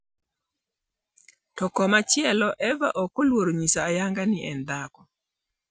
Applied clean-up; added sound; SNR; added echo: none; none; none; none.